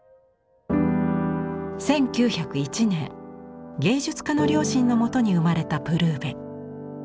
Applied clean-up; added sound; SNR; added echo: none; none; none; none.